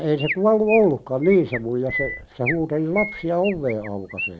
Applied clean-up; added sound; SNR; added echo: none; Chirp, tweet; 10 dB; none.